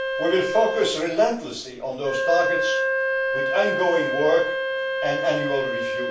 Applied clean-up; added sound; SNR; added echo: none; Wind instrument, woodwind instrument; 1 dB; reverberation time 0.3 s.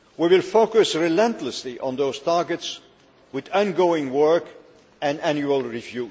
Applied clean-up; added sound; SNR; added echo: none; none; none; none.